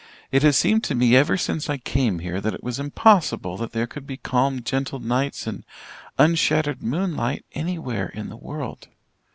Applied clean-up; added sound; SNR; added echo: none; none; none; none.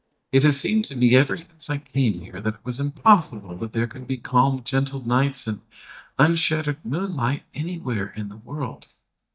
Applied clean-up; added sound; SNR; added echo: neural mask model DeepFilterNet 3.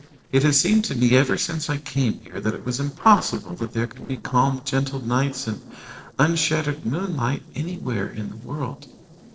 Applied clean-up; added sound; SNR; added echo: neural separator model SepFormer DNS4.